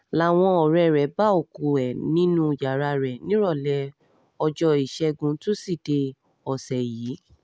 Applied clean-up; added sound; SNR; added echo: none; none; none; none.